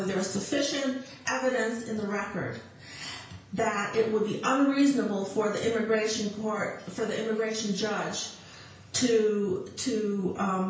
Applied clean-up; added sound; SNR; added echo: none; none; none; reverberation time 0.5 s.